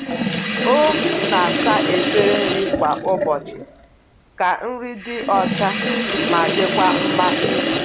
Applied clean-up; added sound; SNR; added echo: none; Sink (filling or washing); 0 dB; none.